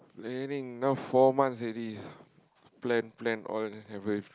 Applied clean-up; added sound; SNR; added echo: none; none; none; none.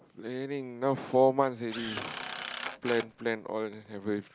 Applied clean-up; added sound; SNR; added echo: none; Drill; 12 dB; none.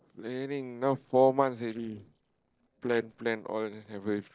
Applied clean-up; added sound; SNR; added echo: neural separator model SepFormer DNS4.